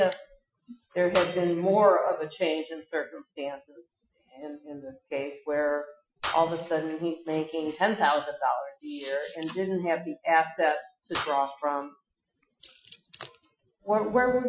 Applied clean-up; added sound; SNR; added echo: classical method Wiener filter.